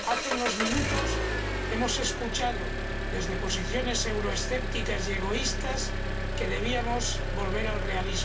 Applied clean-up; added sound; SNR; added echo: none; Engine; -3 dB; reverberation time 0.2 s.